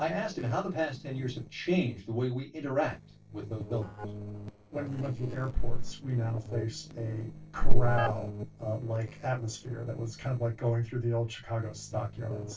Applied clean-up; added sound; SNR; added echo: neural separator model SepFormer DNS4.